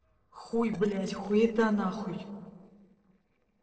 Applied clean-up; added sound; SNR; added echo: neural separator model SepFormer DNS4.